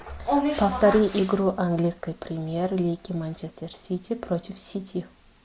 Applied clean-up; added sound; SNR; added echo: none; none; none; none.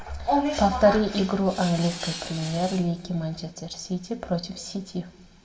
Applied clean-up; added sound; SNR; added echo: none; Tools; 13 dB; reverberation time 0.8 s.